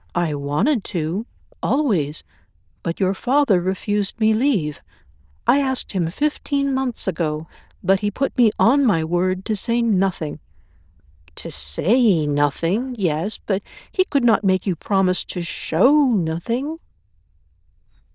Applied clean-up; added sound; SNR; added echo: neural diffusion model UNIVERSE++.